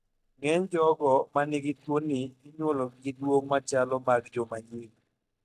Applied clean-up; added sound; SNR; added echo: neural mask model DeepFilterNet 3.